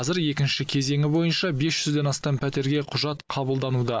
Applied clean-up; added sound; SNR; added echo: none; none; none; none.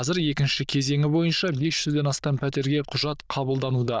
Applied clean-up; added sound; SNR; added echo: neural diffusion model UNIVERSE++.